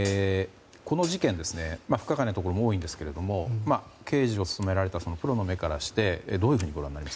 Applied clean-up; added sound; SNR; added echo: none; Hi-hat; 15 dB; none.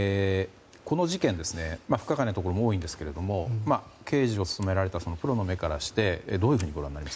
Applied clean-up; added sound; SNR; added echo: none; none; none; none.